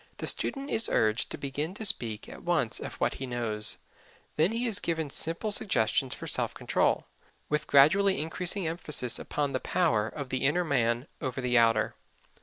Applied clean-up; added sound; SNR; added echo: none; none; none; none.